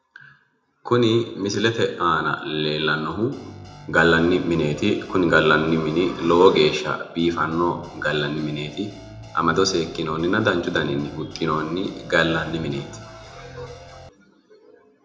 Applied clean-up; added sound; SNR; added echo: none; Guitar; 19 dB; reverberation time 0.6 s.